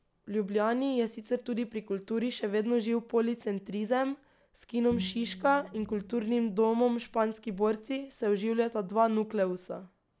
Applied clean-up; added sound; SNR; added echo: none; Bowed string instrument; 14 dB; none.